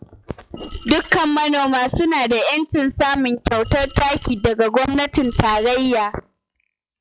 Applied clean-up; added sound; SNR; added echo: classical method log-MMSE.